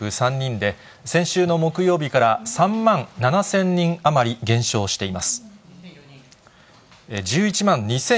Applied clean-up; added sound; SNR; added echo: none; none; none; none.